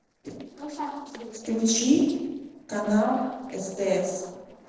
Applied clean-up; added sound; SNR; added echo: neural separator model SepFormer DNS4.